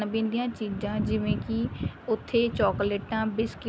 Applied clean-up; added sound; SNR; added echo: none; none; none; none.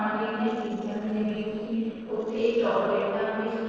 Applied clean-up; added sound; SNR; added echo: neural separator model SepFormer DNS4.